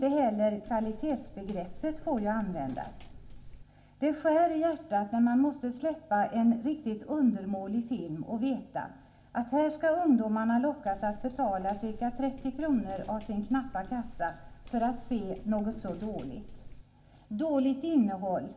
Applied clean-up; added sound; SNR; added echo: none; Walk, footsteps; 14 dB; reverberation time 0.8 s.